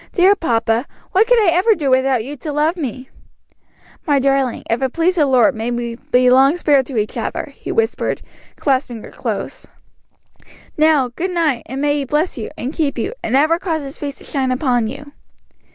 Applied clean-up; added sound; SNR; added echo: none; none; none; none.